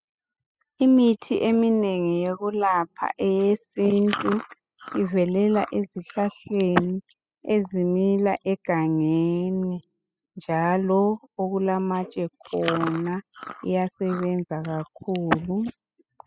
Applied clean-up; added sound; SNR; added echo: classical method spectral subtraction.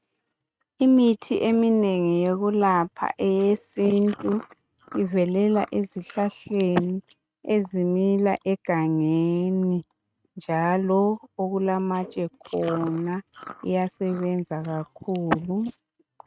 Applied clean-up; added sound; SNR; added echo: neural mask model RNNoise.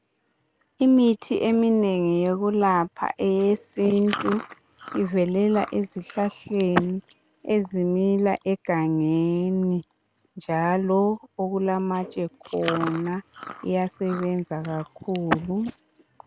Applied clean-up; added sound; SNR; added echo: none; Chewing, mastication; 14 dB; none.